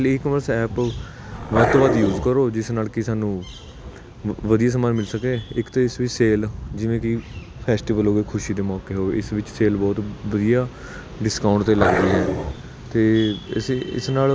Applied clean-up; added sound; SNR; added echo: none; Growling; 0 dB; none.